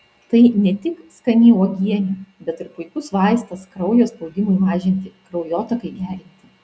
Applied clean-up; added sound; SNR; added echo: none; none; none; none.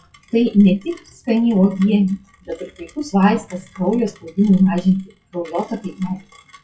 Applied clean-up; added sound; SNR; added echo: classical method WPE with log-MMSE.